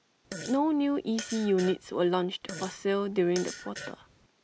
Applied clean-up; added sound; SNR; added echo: none; Fart; 14 dB; none.